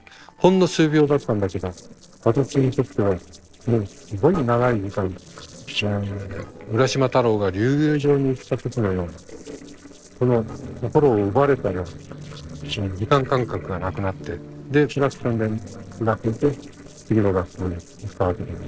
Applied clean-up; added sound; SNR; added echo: neural separator model SepFormer DNS4.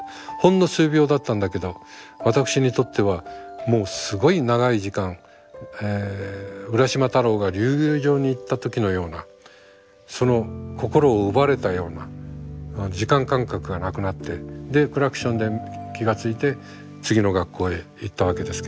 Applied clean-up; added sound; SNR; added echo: none; none; none; none.